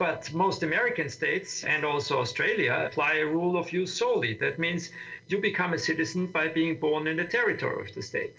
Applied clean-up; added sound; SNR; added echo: neural separator model SepFormer DNS4.